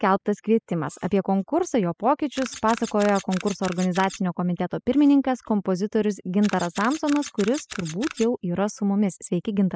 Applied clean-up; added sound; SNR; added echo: classical method spectral subtraction.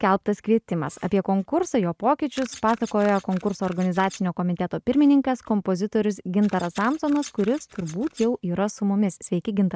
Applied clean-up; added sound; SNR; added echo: neural mask model RNNoise.